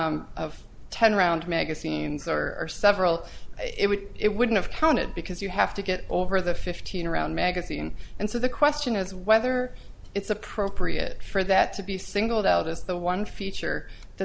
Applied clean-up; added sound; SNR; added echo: none; none; none; none.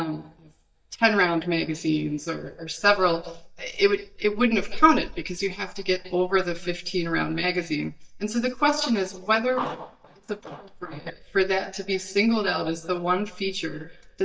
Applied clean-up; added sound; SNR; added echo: neural mask model DeepFilterNet 3.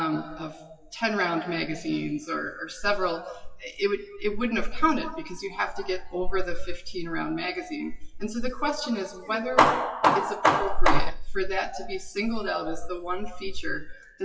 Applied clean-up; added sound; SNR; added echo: classical method WPE with log-MMSE.